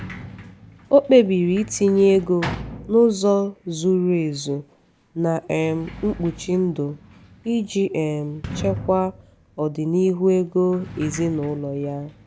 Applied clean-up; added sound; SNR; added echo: none; Sliding door; 16 dB; none.